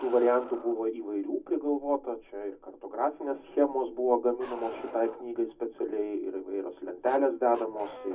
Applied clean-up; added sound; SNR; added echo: none; Bark; 19 dB; reverberation time 0.4 s.